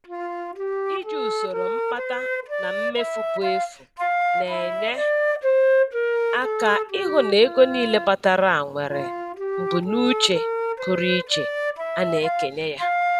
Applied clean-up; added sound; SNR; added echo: none; Wind instrument, woodwind instrument; 0 dB; none.